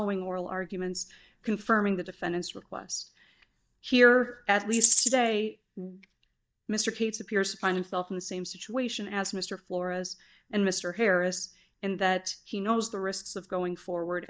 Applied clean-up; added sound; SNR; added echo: neural mask model DeepFilterNet 3.